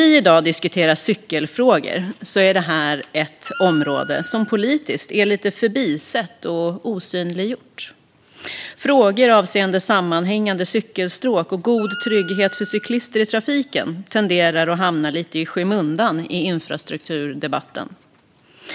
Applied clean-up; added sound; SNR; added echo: none; Wind instrument, woodwind instrument; 14 dB; none.